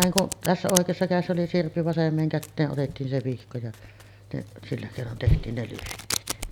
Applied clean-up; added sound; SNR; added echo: none; Domestic sounds, home sounds; 10 dB; none.